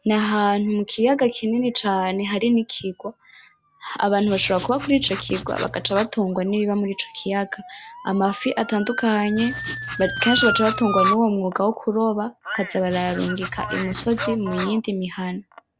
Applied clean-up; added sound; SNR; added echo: none; Motor vehicle (road) / Siren + Writing; 9 dB; none.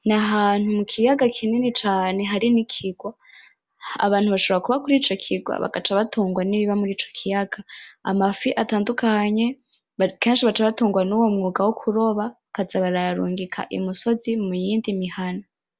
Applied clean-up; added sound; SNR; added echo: none; none; none; none.